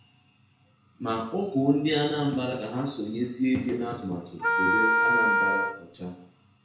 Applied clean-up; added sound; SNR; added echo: none; Wind instrument, woodwind instrument; -4 dB; reverberation time 0.5 s.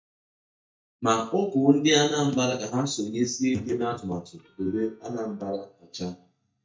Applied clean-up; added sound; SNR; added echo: neural mask model DeepFilterNet 3.